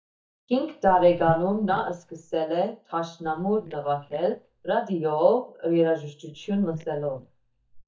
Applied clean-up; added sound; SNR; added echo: neural mask model DeepFilterNet 3.